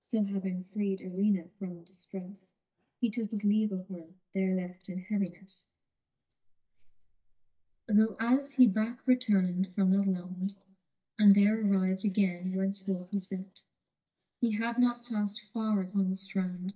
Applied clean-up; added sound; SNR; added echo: neural mask model DeepFilterNet 3.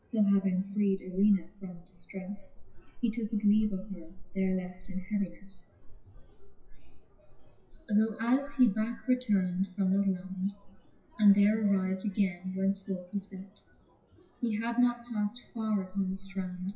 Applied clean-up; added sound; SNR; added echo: classical method WPE with log-MMSE.